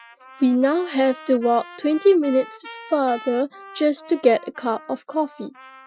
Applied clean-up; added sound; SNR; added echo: classical method Wiener filter.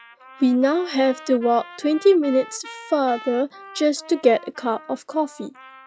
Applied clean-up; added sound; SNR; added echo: classical method log-MMSE.